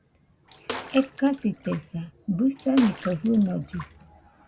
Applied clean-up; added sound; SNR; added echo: none; Bathtub (filling or washing) / Water / Splash, splatter; 14 dB; none.